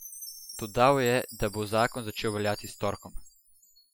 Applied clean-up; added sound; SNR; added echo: classical method Wiener filter.